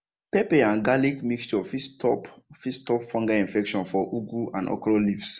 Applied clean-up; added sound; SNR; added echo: none; none; none; none.